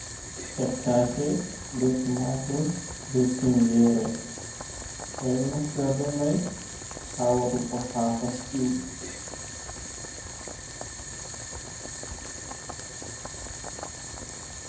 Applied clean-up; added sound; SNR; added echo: none; Boiling; 8 dB; reverberation time 0.9 s.